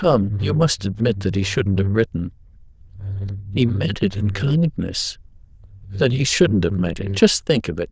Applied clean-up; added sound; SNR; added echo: neural diffusion model UNIVERSE++.